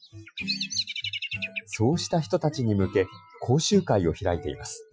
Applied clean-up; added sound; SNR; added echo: classical method Wiener filter.